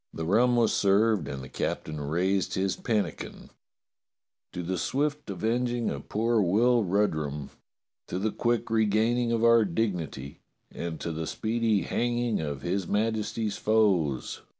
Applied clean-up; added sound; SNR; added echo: none; none; none; none.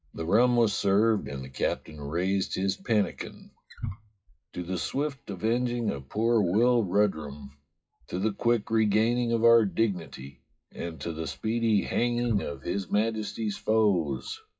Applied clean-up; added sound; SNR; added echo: classical method WPE with log-MMSE.